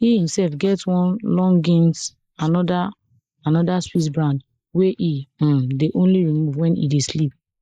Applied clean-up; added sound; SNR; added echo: neural mask model Resemble Enhance denoiser.